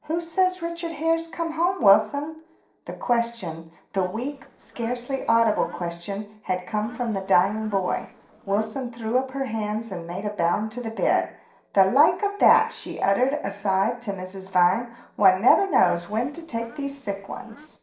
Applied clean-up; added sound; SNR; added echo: neural separator model SepFormer DNS4.